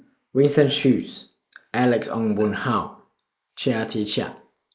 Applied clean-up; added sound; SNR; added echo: neural mask model Resemble Enhance denoiser.